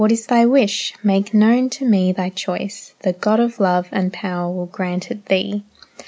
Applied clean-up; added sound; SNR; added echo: none; none; none; none.